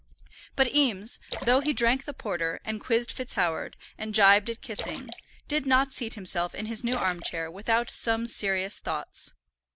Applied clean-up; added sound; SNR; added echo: none; Splash, splatter; 14 dB; none.